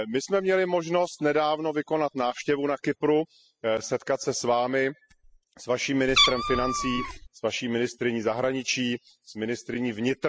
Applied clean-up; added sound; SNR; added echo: classical method spectral subtraction.